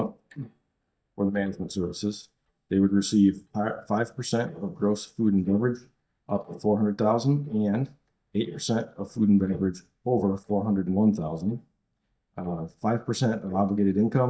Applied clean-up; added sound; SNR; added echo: neural mask model DeepFilterNet 3.